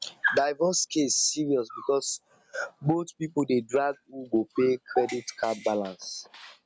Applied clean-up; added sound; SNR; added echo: none; Dog; 11 dB; none.